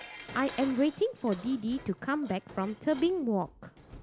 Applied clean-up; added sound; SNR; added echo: none; Dishes, pots, and pans; 17 dB; none.